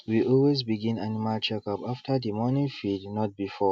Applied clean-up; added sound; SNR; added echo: none; none; none; none.